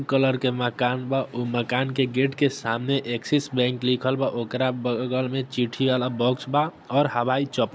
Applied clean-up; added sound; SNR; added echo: none; none; none; none.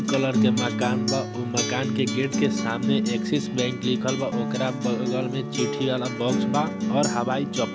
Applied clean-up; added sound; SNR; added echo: none; Acoustic guitar; -1 dB; none.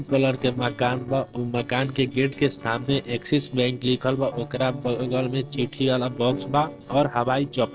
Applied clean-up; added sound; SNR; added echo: neural separator model SepFormer DNS4.